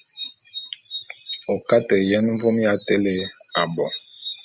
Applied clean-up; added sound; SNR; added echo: none; none; none; none.